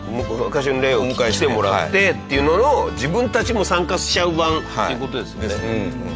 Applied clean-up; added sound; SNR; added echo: none; none; none; none.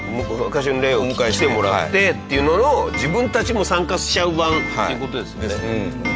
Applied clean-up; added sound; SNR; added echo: none; Clock; 13 dB; none.